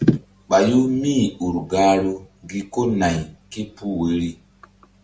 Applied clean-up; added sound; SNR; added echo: none; none; none; none.